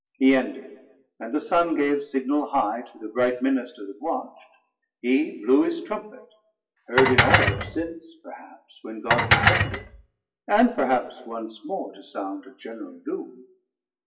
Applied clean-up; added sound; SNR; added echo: classical method WPE with log-MMSE.